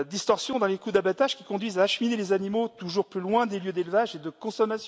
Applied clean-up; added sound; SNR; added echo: none; none; none; none.